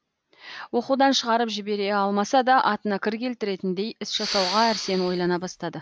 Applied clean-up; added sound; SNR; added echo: none; Respiratory sounds; 8 dB; none.